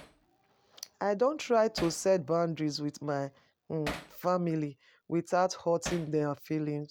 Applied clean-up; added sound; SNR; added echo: none; Hammer; 17 dB; none.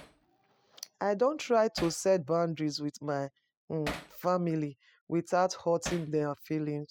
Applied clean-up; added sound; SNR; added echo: classical method spectral subtraction.